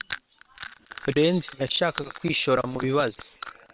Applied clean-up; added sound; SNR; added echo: neural separator model SepFormer WHAM!.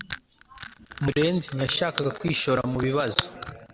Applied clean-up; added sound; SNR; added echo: none; Crushing; 10 dB; none.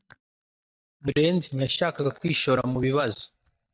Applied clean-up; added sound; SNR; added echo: neural mask model DeepFilterNet 3.